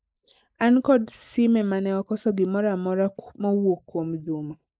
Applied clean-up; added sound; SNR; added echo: neural mask model Resemble Enhance denoiser.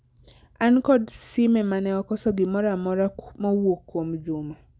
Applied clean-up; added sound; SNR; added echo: none; none; none; none.